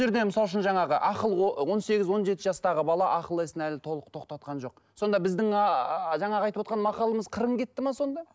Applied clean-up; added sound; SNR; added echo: none; none; none; none.